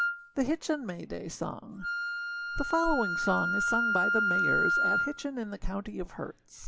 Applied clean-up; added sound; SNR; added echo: none; Wind instrument, woodwind instrument; -1 dB; none.